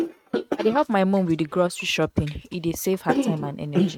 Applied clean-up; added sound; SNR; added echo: neural mask model RNNoise.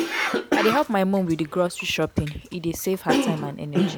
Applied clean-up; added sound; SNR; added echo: none; Cough; 2 dB; none.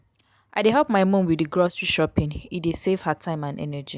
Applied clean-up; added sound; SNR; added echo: none; none; none; none.